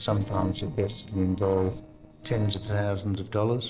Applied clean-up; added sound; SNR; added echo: neural separator model SepFormer DNS4.